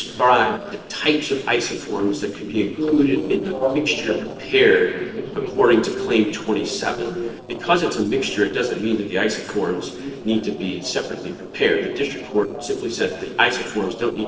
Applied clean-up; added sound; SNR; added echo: neural separator model SepFormer DNS4.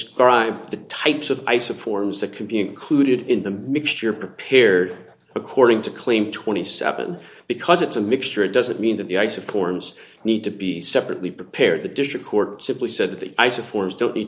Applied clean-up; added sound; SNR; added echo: none; none; none; none.